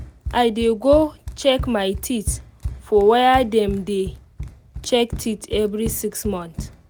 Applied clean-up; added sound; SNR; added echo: none; Run; 12 dB; none.